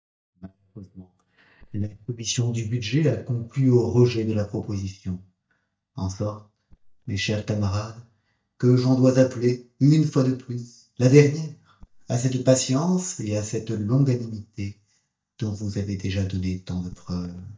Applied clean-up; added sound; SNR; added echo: neural mask model DeepFilterNet 3.